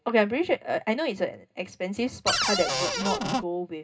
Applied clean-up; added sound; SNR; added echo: none; Cupboard open or close; -1 dB; reverberation time 0.2 s.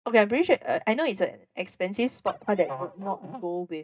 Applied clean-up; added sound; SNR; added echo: neural mask model DeepFilterNet 3.